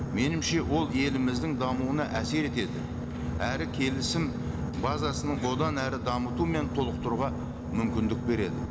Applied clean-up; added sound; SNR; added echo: none; Boat, Water vehicle; 3 dB; none.